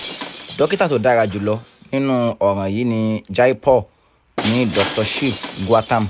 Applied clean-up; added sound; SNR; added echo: none; Shatter; 13 dB; none.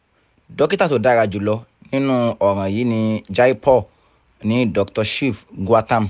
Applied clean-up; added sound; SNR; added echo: none; none; none; none.